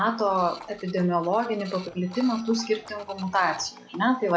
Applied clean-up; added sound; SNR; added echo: none; Livestock, farm animals, working animals + Printer; 18 dB; none.